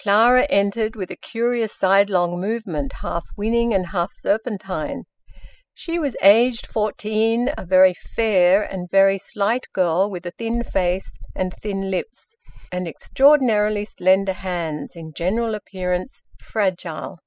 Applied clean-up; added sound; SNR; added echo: classical method spectral subtraction.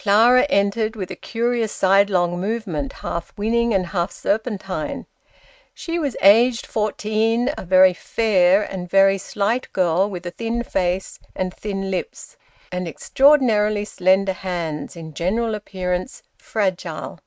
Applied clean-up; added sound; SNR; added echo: neural mask model RNNoise.